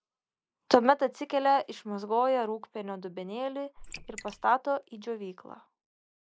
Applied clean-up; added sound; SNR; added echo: neural mask model Resemble Enhance denoiser.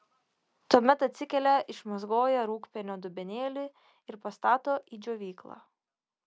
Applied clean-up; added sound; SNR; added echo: none; none; none; none.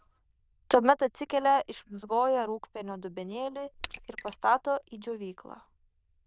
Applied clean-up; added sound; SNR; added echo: neural diffusion model UNIVERSE++.